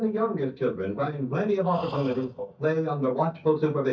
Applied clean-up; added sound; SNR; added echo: neural mask model DeepFilterNet 3.